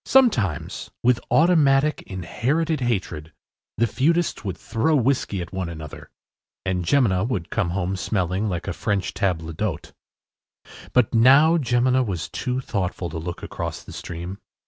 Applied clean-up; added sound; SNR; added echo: none; none; none; none.